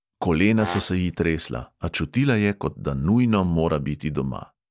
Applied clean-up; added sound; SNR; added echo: none; Brass instrument; 13 dB; none.